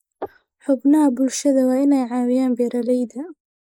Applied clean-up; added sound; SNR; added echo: neural mask model Resemble Enhance denoiser.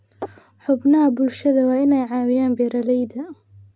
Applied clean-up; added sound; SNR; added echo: none; none; none; none.